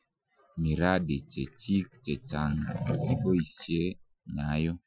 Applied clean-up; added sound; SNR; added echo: classical method Wiener filter.